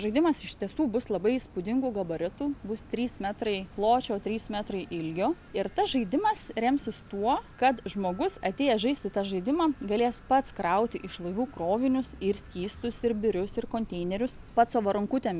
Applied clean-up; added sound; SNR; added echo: none; none; none; none.